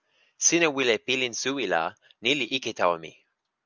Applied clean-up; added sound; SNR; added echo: none; none; none; none.